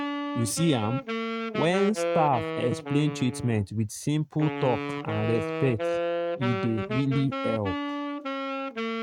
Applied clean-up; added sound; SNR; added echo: neural mask model RNNoise.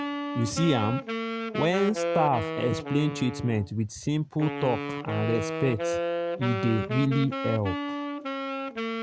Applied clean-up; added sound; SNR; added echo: none; Wind instrument, woodwind instrument; 4 dB; none.